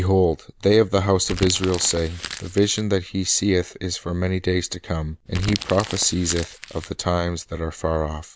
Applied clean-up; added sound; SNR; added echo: none; Crumpling, crinkling; 11 dB; none.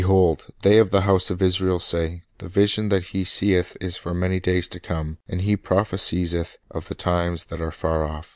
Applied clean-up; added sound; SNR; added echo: none; none; none; none.